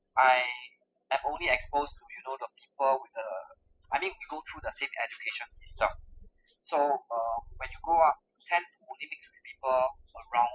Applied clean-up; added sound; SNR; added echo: classical method spectral subtraction.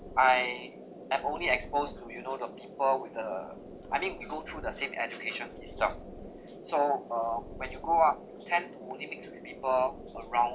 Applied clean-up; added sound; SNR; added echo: none; Purr; 20 dB; none.